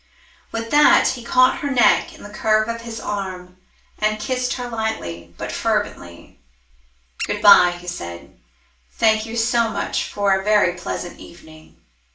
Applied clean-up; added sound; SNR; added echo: none; Squeak; 14 dB; reverberation time 0.4 s.